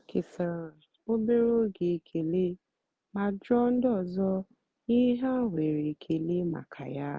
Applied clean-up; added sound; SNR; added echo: none; none; none; none.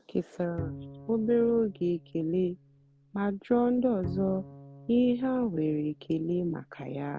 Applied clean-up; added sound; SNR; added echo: none; Bowed string instrument; 16 dB; none.